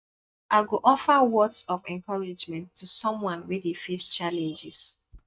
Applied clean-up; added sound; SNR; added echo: neural mask model DeepFilterNet 3.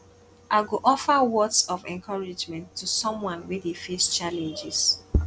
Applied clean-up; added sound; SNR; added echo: none; none; none; none.